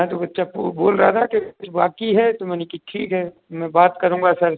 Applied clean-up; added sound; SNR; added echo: none; none; none; none.